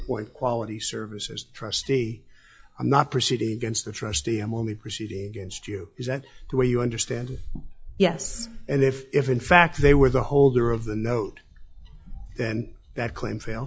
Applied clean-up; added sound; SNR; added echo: classical method log-MMSE.